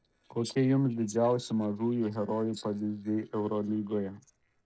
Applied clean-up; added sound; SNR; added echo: neural separator model SepFormer DNS4.